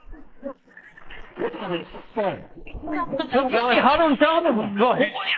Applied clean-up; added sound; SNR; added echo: neural mask model Resemble Enhance denoiser.